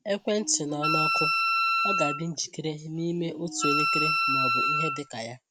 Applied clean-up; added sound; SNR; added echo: none; Wind instrument, woodwind instrument; -4 dB; none.